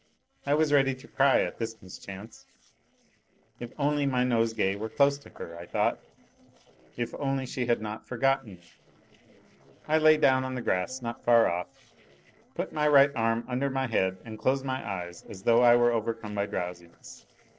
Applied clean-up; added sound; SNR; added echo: neural separator model SepFormer DNS4.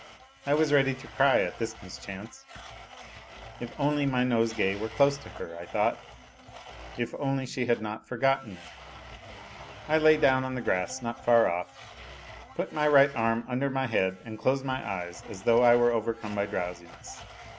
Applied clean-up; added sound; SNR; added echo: none; Domestic sounds, home sounds; 18 dB; none.